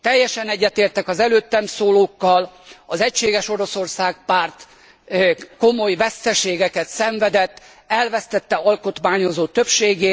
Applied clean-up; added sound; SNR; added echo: none; none; none; none.